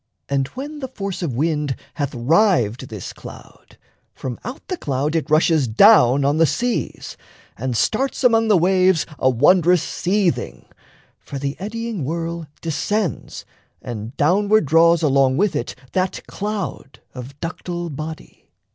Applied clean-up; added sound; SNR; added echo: none; none; none; none.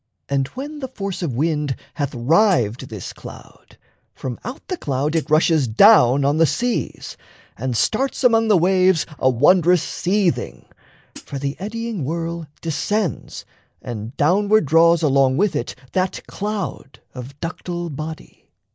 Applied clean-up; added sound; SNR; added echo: neural mask model Resemble Enhance denoiser.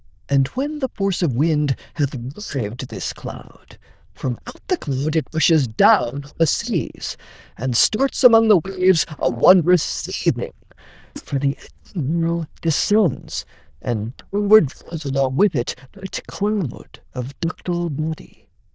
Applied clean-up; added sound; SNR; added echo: neural diffusion model UNIVERSE++.